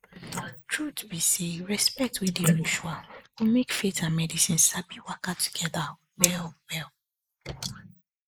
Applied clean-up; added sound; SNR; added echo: neural mask model Resemble Enhance denoiser.